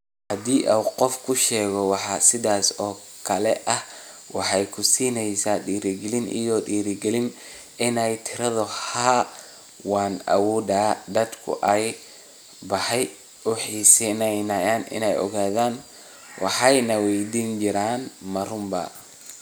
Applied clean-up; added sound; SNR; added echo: none; none; none; none.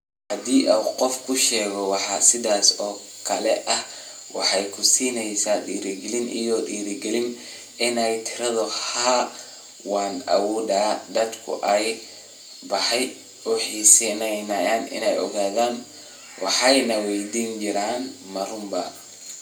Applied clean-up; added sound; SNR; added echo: none; none; none; reverberation time 0.2 s.